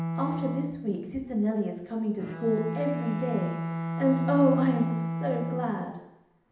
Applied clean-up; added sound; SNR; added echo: none; Bowed string instrument; 4 dB; reverberation time 0.8 s.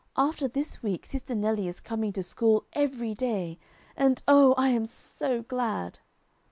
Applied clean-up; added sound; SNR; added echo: none; none; none; none.